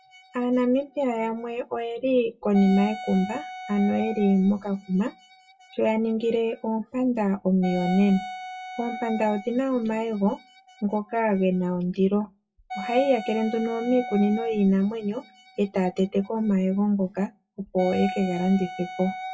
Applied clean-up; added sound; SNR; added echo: classical method WPE with log-MMSE.